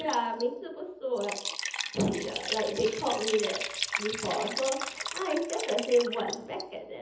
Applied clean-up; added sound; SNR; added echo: none; Liquid; 6 dB; reverberation time 0.7 s.